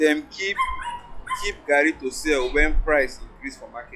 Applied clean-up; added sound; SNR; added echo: classical method log-MMSE.